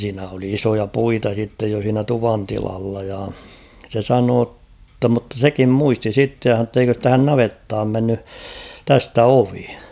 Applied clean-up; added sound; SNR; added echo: none; none; none; none.